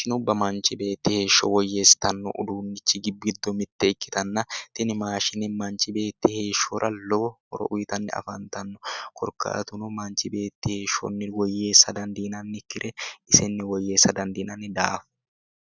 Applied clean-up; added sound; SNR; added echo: none; none; none; none.